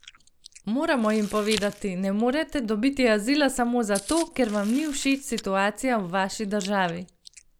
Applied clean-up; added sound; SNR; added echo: none; Chewing, mastication + Crumpling, crinkling; 17 dB; none.